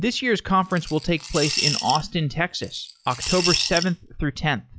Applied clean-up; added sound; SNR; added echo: classical method log-MMSE.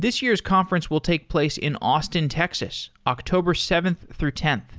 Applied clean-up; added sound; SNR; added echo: none; none; none; none.